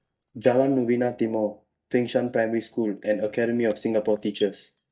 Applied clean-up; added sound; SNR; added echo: neural mask model DeepFilterNet 3.